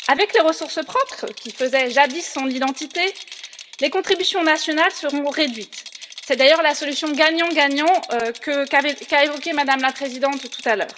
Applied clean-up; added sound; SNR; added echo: none; Rattle; 18 dB; reverberation time 0.2 s.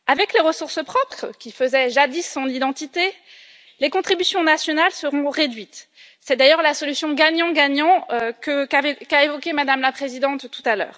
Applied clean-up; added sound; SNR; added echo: none; none; none; none.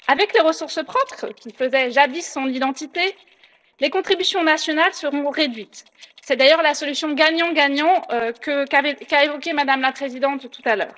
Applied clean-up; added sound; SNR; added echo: neural separator model SepFormer DNS4.